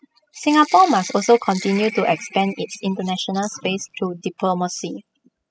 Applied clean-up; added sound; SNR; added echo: classical method spectral subtraction.